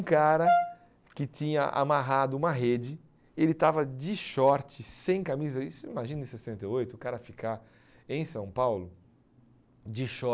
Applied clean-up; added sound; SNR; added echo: none; Brass instrument; 0 dB; none.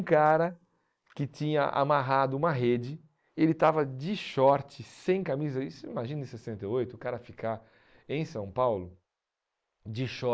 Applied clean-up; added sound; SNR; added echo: neural mask model Resemble Enhance denoiser.